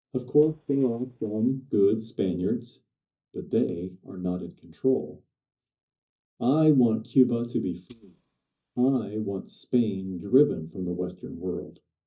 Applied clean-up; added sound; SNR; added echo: neural mask model DeepFilterNet 3.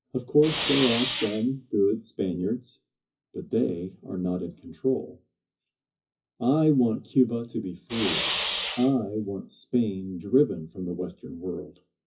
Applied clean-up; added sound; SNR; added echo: classical method WPE with log-MMSE.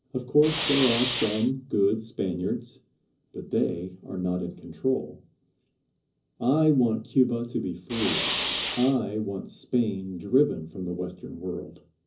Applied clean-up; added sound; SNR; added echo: none; Fire; 2 dB; reverberation time 0.5 s.